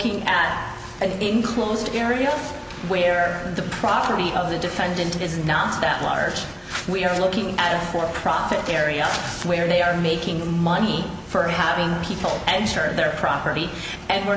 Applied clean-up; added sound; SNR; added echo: none; none; none; none.